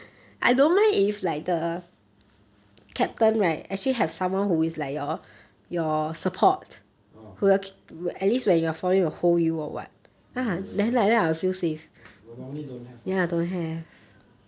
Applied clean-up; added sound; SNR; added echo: none; none; none; none.